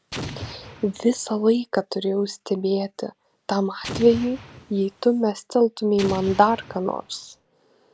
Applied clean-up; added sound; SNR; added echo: none; Explosion; 13 dB; none.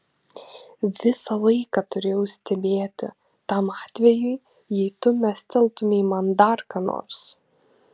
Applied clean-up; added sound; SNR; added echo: none; none; none; none.